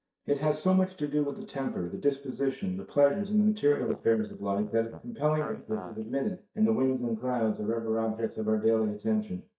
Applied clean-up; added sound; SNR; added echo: neural mask model DeepFilterNet 3.